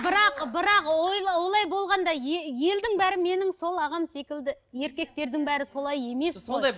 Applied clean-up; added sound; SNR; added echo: none; none; none; none.